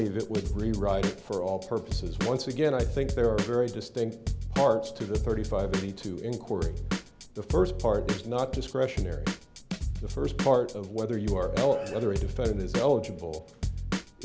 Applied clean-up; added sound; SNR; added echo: none; Drum / Drum kit; 4 dB; none.